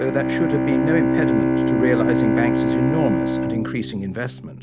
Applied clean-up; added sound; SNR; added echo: none; Bowed string instrument; -4 dB; none.